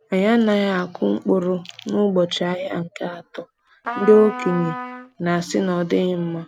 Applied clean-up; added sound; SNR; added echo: none; Trumpet; 11 dB; none.